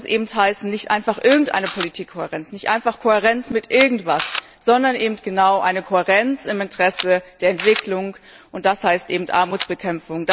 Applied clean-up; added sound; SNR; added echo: none; Camera; 16 dB; none.